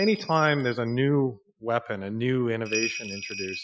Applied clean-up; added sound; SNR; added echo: classical method Wiener filter.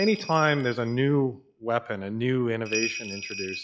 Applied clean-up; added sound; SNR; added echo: classical method log-MMSE.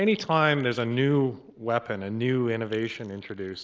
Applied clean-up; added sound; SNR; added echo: neural mask model Resemble Enhance denoiser.